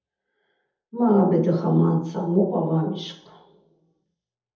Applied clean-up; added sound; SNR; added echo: none; none; none; reverberation time 0.7 s.